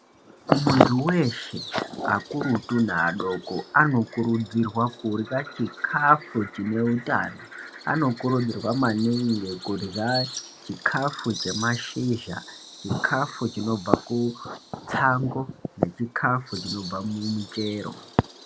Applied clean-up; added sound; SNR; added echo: none; Bird vocalization, bird call, bird song; 16 dB; none.